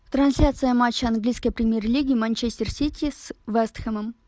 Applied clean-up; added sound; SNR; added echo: none; none; none; none.